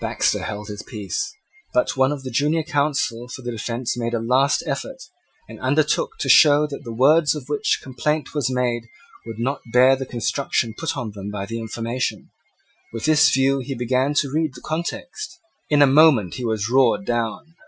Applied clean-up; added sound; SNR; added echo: classical method Wiener filter.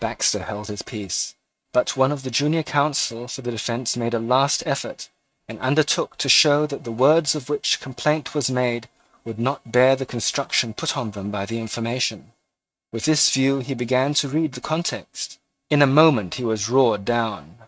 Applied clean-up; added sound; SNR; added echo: neural mask model RNNoise.